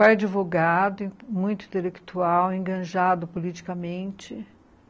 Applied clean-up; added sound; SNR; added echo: none; none; none; none.